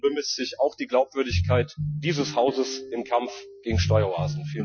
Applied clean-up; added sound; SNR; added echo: classical method Wiener filter.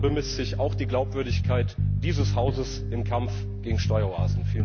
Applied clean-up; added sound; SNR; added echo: none; Bass guitar; -5 dB; none.